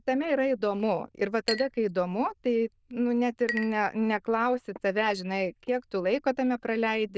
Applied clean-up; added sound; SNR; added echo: neural diffusion model UNIVERSE++.